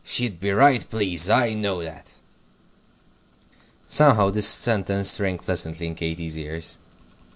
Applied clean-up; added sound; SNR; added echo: none; none; none; none.